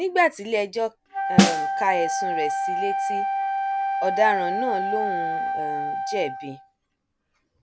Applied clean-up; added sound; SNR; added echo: none; Wind instrument, woodwind instrument + Snare drum; -2 dB; none.